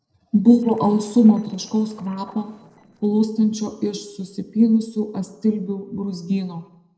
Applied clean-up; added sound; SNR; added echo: neural separator model SepFormer DNS4.